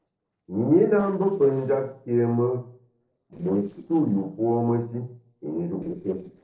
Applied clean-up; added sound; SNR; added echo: neural separator model SepFormer DNS4.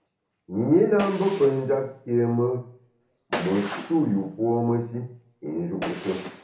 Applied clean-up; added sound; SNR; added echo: none; Gunshot, gunfire; 14 dB; reverberation time 0.8 s.